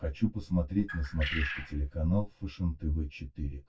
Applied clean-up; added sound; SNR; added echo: none; Bird; 7 dB; reverberation time 0.1 s.